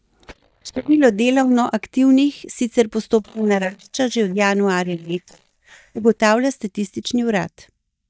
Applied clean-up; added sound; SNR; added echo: neural mask model DeepFilterNet 3.